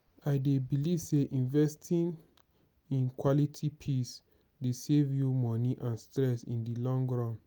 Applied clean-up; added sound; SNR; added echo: none; none; none; none.